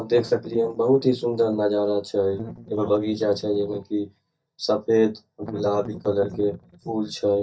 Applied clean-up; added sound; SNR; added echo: neural mask model DeepFilterNet 3.